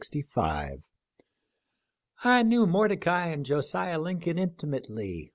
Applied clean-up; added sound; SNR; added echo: none; none; none; none.